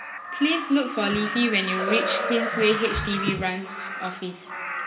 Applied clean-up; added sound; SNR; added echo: none; Crow; 4 dB; reverberation time 2.3 s.